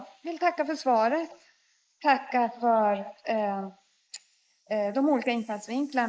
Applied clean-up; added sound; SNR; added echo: neural mask model Resemble Enhance denoiser.